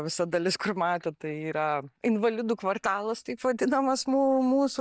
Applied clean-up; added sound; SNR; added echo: neural mask model DeepFilterNet 3.